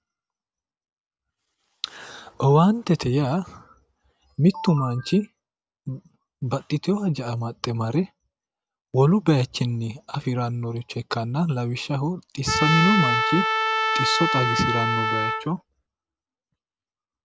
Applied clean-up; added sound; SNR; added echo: none; Trumpet; -1 dB; none.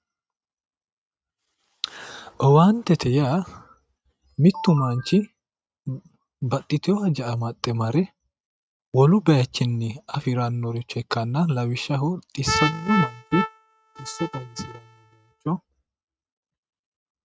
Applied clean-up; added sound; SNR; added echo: neural mask model RNNoise.